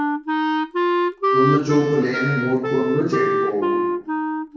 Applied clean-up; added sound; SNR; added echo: none; Wind instrument, woodwind instrument; -2 dB; reverberation time 1.1 s.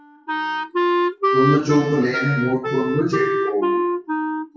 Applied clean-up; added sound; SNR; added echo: classical method WPE with log-MMSE.